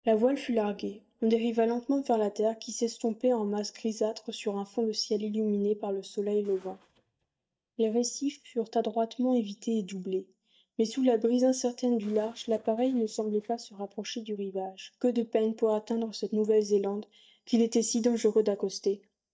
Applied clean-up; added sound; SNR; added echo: neural mask model DeepFilterNet 3.